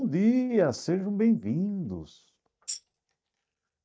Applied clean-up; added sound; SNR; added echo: neural mask model DeepFilterNet 3.